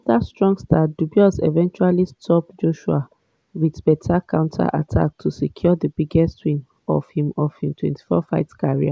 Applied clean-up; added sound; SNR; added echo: none; none; none; none.